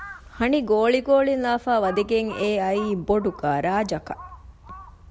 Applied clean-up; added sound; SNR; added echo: none; Crow; 20 dB; none.